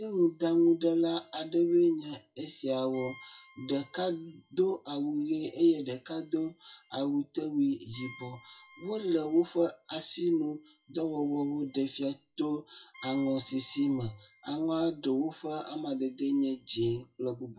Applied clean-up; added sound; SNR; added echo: classical method WPE with log-MMSE.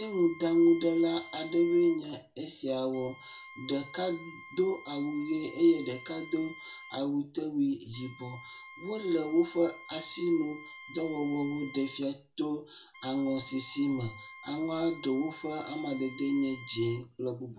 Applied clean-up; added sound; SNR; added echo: none; Wind instrument, woodwind instrument; 18 dB; reverberation time 0.2 s.